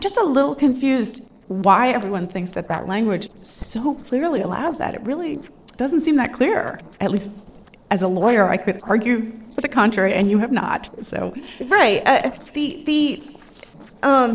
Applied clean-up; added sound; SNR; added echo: neural separator model SepFormer DNS4.